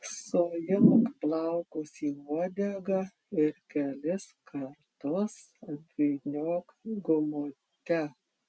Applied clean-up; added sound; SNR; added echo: none; none; none; none.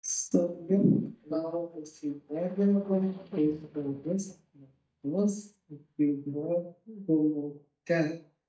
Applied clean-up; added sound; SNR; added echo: neural mask model DeepFilterNet 3.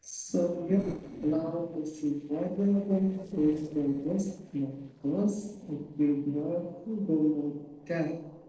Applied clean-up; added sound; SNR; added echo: neural separator model SepFormer DNS4.